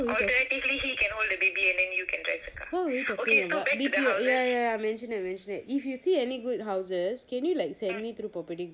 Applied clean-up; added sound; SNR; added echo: none; none; none; none.